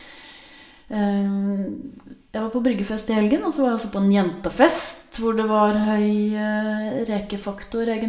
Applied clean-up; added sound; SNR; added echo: none; none; none; reverberation time 0.6 s.